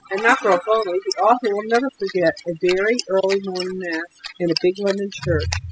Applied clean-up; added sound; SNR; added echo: classical method spectral subtraction.